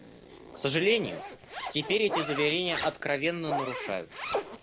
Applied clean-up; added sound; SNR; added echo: none; Zipper (clothing); 7 dB; none.